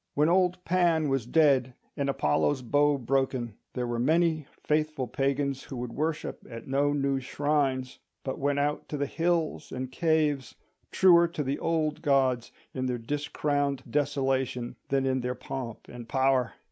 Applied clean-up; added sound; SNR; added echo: none; none; none; none.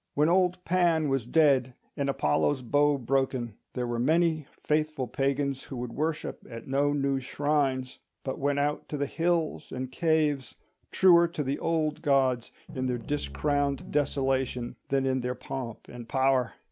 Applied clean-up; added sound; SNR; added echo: none; Piano; 14 dB; none.